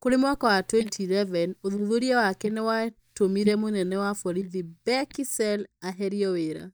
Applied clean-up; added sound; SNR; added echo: neural mask model DeepFilterNet 3.